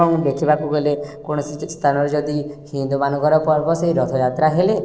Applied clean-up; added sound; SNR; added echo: neural separator model SepFormer DNS4.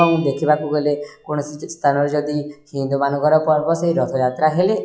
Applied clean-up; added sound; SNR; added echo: classical method log-MMSE.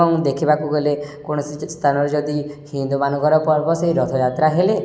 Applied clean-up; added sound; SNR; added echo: none; none; none; none.